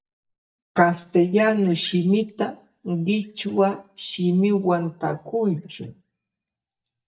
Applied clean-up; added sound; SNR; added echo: neural mask model DeepFilterNet 3.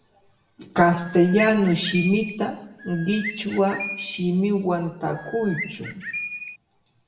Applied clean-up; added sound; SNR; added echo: none; Bird; 10 dB; reverberation time 0.8 s.